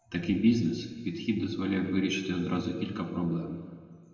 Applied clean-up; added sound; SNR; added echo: none; none; none; reverberation time 1.7 s.